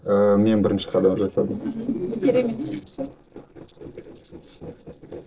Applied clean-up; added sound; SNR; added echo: neural separator model SepFormer DNS4.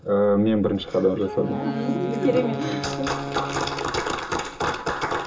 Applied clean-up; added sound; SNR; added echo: none; Wind instrument, woodwind instrument; 10 dB; reverberation time 0.2 s.